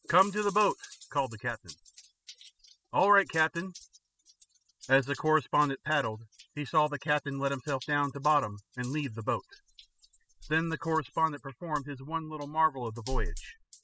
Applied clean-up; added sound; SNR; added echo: classical method spectral subtraction.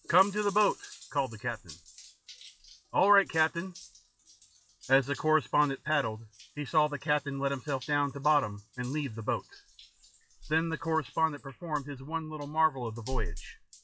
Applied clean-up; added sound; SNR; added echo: classical method log-MMSE.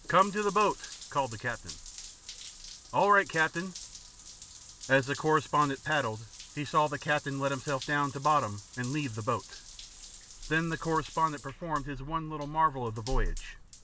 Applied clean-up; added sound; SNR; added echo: none; Drip / Trickle, dribble / Bathtub (filling or washing) / Water tap, faucet; 11 dB; none.